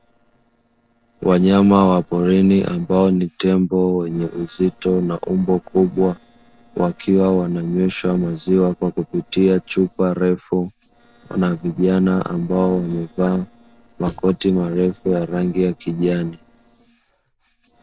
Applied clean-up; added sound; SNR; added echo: neural separator model SepFormer DNS4.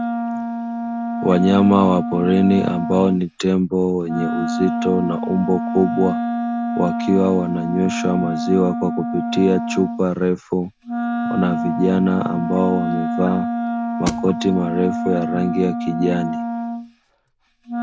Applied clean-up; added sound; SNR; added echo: none; Wind instrument, woodwind instrument + Thump, thud; 4 dB; none.